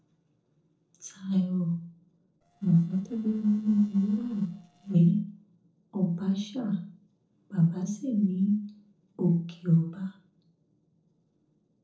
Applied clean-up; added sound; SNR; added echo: neural separator model SepFormer DNS4.